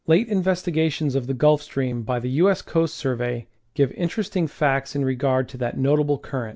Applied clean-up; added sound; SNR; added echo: none; none; none; none.